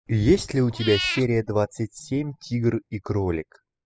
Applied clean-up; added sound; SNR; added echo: classical method spectral subtraction.